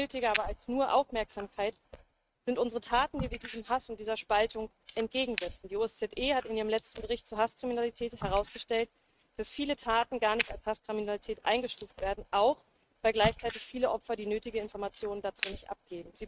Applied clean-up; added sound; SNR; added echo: neural mask model RNNoise.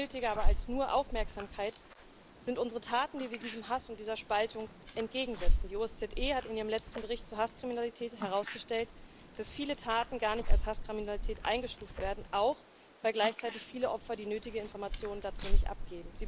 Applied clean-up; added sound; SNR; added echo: neural mask model Resemble Enhance denoiser.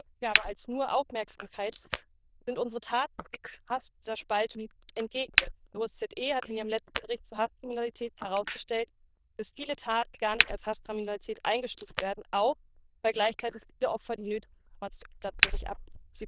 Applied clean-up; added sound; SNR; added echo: neural diffusion model UNIVERSE++.